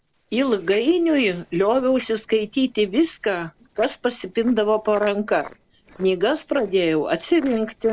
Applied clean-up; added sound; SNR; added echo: neural separator model SepFormer DNS4.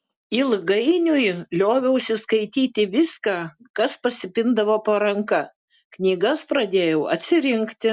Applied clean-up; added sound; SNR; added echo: none; none; none; none.